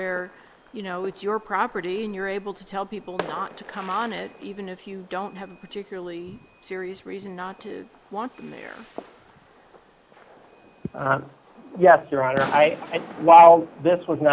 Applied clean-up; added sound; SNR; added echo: none; Fireworks; 19 dB; none.